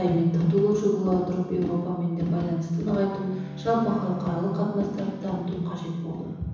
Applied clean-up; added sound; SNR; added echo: none; Bowed string instrument; 18 dB; reverberation time 1.1 s.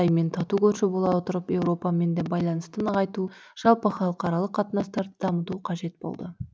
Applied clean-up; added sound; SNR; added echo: none; none; none; none.